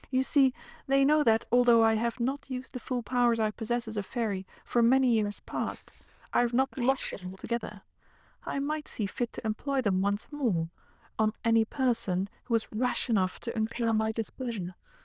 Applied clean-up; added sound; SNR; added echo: neural diffusion model UNIVERSE++.